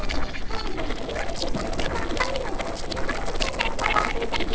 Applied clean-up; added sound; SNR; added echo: neural separator model SepFormer DNS4.